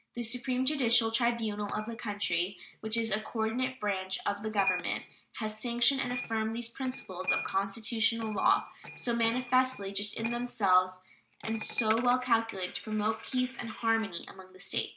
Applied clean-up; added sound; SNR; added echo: none; Coin (dropping); 7 dB; none.